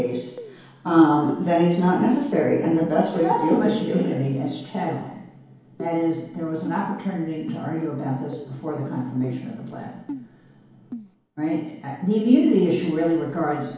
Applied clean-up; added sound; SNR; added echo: none; Keyboard (musical); 17 dB; reverberation time 2.2 s.